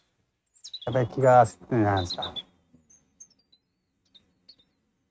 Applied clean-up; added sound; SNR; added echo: neural mask model RNNoise.